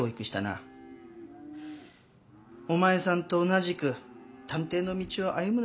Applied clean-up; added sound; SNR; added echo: none; Livestock, farm animals, working animals; 19 dB; none.